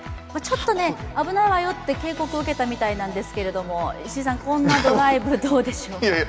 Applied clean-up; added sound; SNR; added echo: none; none; none; none.